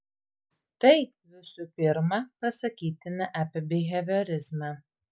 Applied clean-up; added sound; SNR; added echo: none; none; none; none.